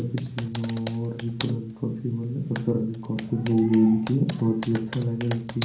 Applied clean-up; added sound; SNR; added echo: none; Computer keyboard; 16 dB; reverberation time 0.6 s.